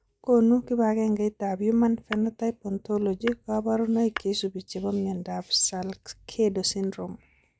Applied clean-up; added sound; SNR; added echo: neural mask model DeepFilterNet 3.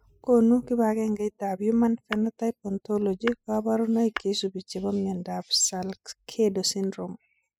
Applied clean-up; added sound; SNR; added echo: classical method spectral subtraction.